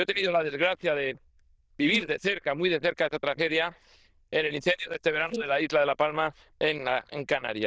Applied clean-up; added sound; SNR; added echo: neural diffusion model UNIVERSE++.